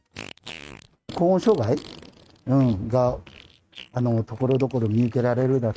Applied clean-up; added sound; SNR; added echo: neural mask model RNNoise.